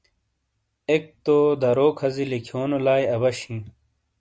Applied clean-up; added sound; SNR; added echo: none; none; none; none.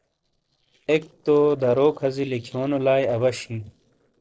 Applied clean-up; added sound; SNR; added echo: neural separator model SepFormer DNS4.